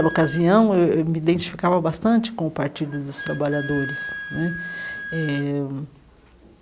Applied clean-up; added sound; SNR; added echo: none; Wind instrument, woodwind instrument; 14 dB; none.